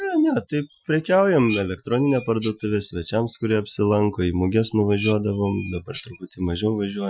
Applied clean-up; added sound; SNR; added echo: classical method Wiener filter.